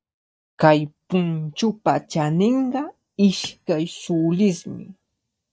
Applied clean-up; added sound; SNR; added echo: neural mask model DeepFilterNet 3.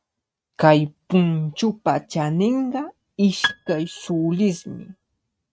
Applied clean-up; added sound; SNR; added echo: neural mask model RNNoise.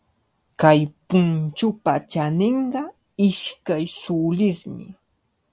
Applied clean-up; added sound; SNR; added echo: none; none; none; none.